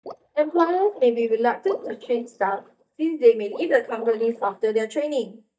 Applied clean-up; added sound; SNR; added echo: neural mask model DeepFilterNet 3.